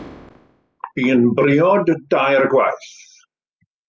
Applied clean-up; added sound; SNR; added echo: classical method spectral subtraction.